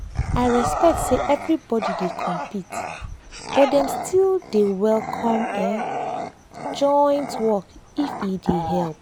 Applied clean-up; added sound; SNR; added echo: none; Bark / Growling; 6 dB; none.